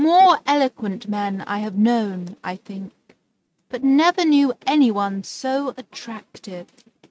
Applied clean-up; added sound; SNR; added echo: neural mask model RNNoise.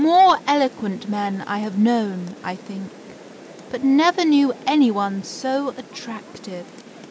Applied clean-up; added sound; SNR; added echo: none; Rain; 20 dB; none.